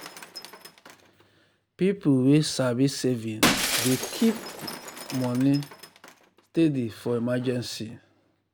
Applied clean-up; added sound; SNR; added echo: none; Shatter; 7 dB; none.